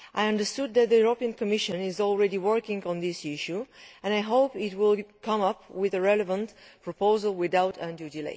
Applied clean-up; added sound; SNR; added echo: none; none; none; none.